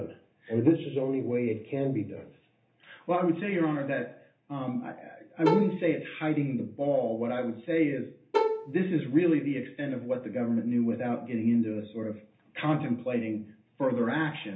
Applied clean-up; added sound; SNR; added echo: none; Bowed string instrument; 2 dB; reverberation time 0.3 s.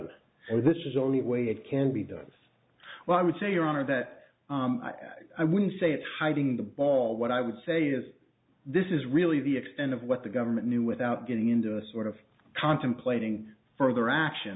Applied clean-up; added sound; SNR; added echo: none; none; none; none.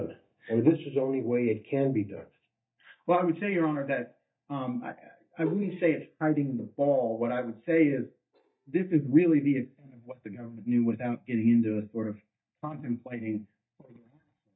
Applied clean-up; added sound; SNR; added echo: neural mask model DeepFilterNet 3.